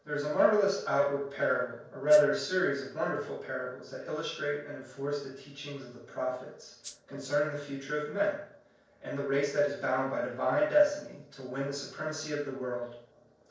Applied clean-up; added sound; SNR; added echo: neural separator model SepFormer DNS4.